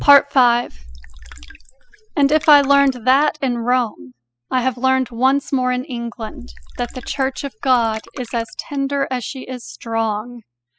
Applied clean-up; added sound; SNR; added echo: classical method spectral subtraction.